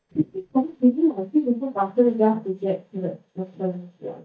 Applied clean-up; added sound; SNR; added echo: neural mask model DeepFilterNet 3.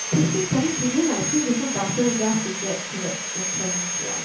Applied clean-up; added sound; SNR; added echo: none; Sawing; 4 dB; reverberation time 0.6 s.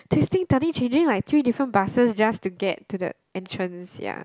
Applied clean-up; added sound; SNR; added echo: none; none; none; none.